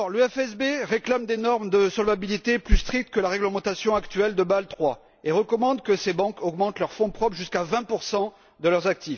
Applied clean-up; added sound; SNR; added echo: none; none; none; none.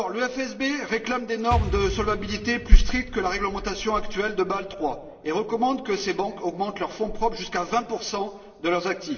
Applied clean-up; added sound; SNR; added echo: none; Explosion; 13 dB; reverberation time 2.0 s.